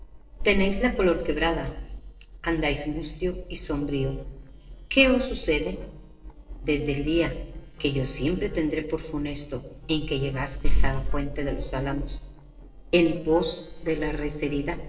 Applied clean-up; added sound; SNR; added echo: neural separator model SepFormer DNS4.